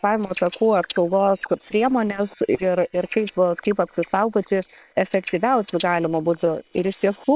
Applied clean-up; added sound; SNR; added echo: neural separator model SepFormer WHAM!.